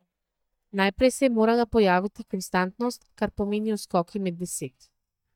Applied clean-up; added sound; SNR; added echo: neural mask model DeepFilterNet 3.